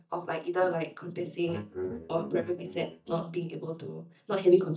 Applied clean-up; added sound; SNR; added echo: neural mask model DeepFilterNet 3.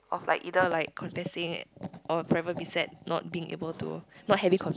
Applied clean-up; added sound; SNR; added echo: none; none; none; none.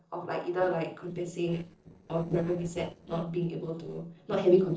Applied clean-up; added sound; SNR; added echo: neural separator model SepFormer DNS4.